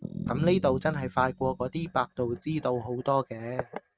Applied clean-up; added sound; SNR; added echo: neural mask model RNNoise.